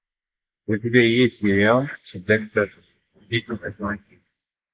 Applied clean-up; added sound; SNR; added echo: neural mask model Resemble Enhance denoiser.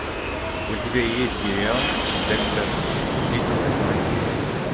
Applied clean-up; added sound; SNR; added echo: none; Fixed-wing aircraft, airplane; -5 dB; none.